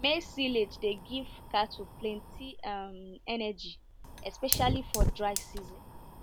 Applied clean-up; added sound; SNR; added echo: none; Fire; 2 dB; none.